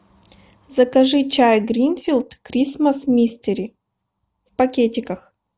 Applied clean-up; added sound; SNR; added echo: none; none; none; none.